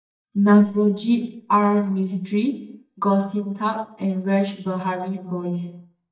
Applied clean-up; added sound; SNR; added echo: neural mask model DeepFilterNet 3.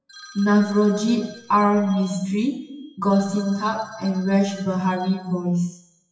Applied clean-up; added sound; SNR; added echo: classical method WPE with log-MMSE.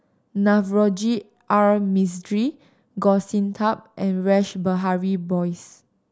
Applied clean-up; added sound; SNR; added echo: none; none; none; none.